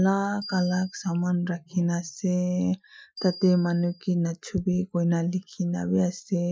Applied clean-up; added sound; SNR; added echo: classical method Wiener filter.